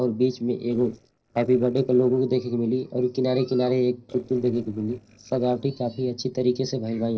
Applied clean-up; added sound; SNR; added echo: neural separator model SepFormer DNS4.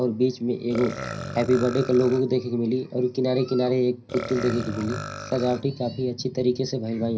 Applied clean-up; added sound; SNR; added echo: none; Burping, eructation; 13 dB; reverberation time 0.4 s.